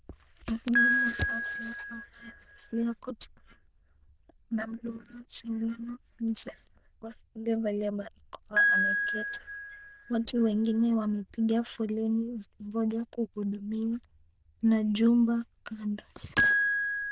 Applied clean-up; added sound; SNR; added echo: neural diffusion model UNIVERSE++.